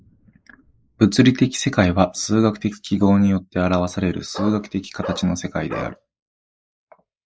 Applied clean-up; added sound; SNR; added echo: neural mask model Resemble Enhance denoiser.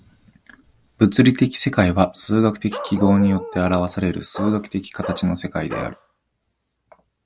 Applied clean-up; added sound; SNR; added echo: none; Bark; 12 dB; none.